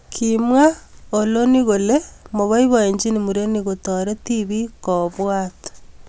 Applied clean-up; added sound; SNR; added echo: none; none; none; none.